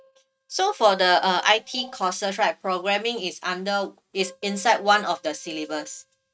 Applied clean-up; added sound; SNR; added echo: neural mask model RNNoise.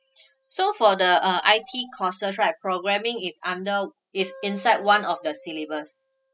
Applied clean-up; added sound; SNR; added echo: classical method spectral subtraction.